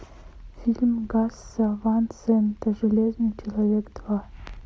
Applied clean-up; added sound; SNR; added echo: none; none; none; none.